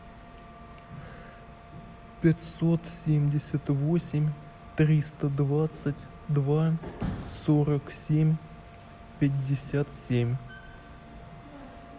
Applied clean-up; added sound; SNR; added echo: none; none; none; none.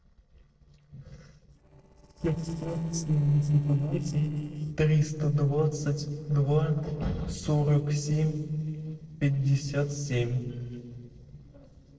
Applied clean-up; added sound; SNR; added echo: neural separator model SepFormer DNS4.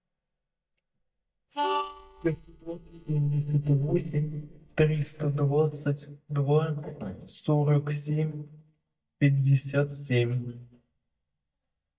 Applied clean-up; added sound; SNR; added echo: neural mask model DeepFilterNet 3.